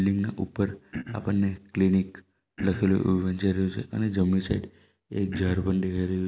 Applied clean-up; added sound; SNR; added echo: none; Cough; 10 dB; none.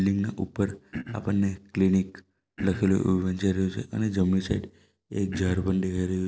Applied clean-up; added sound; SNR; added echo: neural separator model SepFormer DNS4.